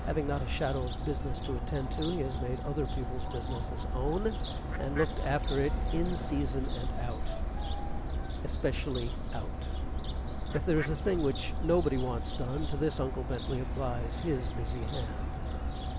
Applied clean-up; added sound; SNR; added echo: none; Fowl; -1 dB; none.